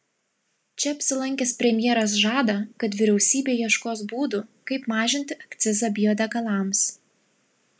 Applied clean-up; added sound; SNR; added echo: none; none; none; none.